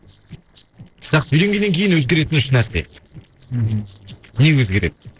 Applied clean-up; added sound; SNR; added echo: neural separator model SepFormer DNS4.